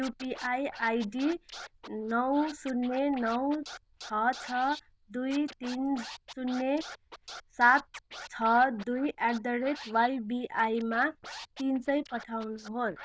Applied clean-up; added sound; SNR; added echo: neural diffusion model UNIVERSE++.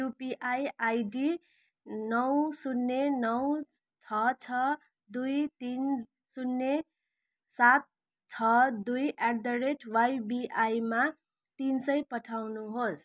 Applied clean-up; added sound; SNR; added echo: none; none; none; none.